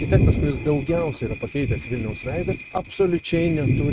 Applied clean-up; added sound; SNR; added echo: neural mask model RNNoise.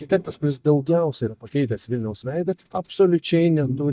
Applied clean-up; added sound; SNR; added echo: neural mask model DeepFilterNet 3.